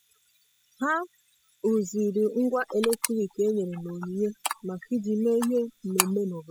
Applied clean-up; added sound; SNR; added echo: classical method spectral subtraction.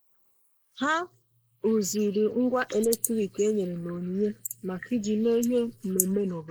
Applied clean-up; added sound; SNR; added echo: neural mask model Resemble Enhance denoiser.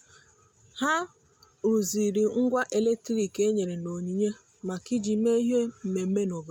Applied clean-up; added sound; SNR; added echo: none; none; none; none.